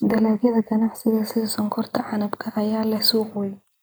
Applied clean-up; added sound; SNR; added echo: neural mask model Resemble Enhance denoiser.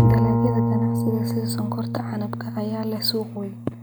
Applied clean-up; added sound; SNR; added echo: none; Bowed string instrument; -5 dB; none.